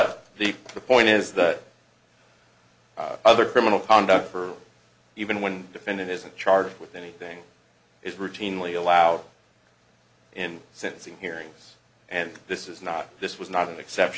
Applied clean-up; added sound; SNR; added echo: none; none; none; none.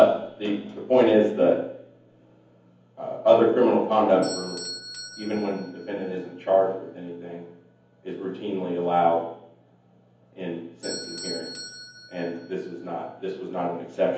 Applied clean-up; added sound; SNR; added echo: none; Bell / Doorbell; 19 dB; reverberation time 0.7 s.